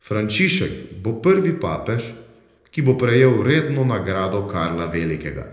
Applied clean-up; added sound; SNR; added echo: none; none; none; reverberation time 0.7 s.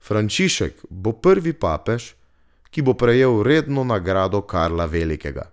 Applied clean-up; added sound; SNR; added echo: none; none; none; none.